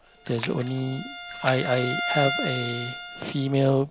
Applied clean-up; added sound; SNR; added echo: none; Splash, splatter + Bowed string instrument; 6 dB; none.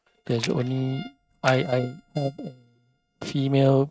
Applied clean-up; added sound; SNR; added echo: neural mask model RNNoise.